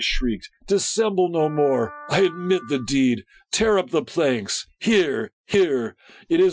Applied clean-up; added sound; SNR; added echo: classical method Wiener filter.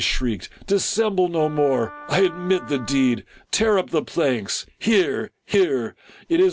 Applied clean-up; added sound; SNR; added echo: none; Wind instrument, woodwind instrument; 18 dB; none.